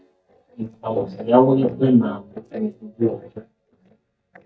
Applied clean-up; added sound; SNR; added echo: neural mask model DeepFilterNet 3.